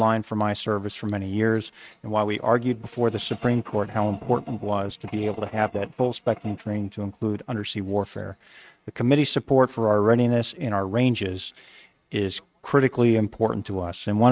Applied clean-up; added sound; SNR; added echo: neural mask model RNNoise.